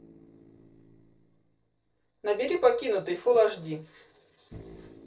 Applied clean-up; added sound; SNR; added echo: neural separator model SepFormer DNS4.